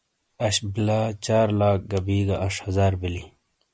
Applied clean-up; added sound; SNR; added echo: none; none; none; none.